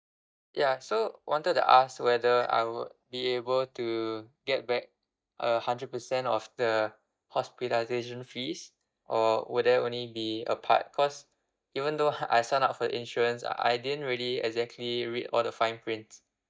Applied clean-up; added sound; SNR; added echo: neural mask model DeepFilterNet 3.